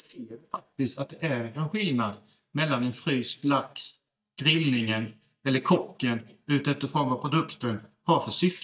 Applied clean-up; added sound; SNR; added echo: neural mask model DeepFilterNet 3.